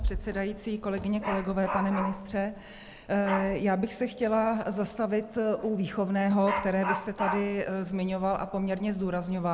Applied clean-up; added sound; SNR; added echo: none; Dog; 10 dB; none.